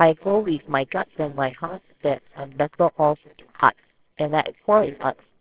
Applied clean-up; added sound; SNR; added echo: neural separator model SepFormer WHAMR!.